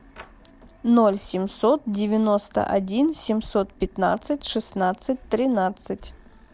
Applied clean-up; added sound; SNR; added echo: none; none; none; none.